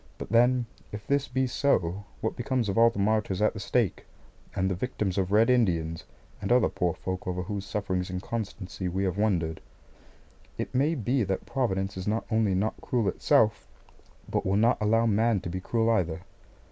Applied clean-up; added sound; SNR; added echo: none; none; none; none.